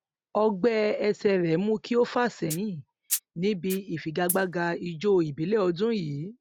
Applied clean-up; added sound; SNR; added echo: neural mask model RNNoise.